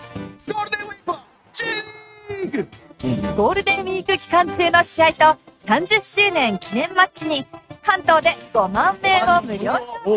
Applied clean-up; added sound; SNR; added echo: neural mask model RNNoise.